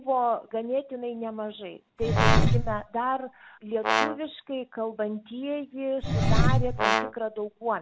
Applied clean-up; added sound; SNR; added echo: none; Engine + Brass instrument; -4 dB; none.